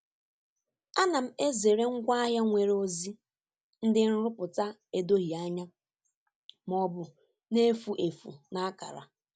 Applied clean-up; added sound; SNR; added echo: none; none; none; none.